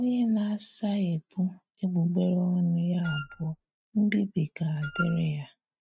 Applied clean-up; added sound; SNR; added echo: neural mask model RNNoise.